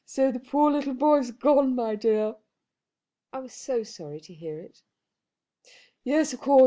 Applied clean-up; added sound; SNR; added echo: none; none; none; none.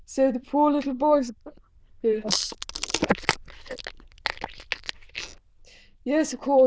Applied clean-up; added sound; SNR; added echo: neural diffusion model UNIVERSE++.